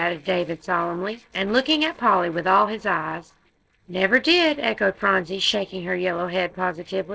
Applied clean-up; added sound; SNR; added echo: neural separator model SepFormer DNS4.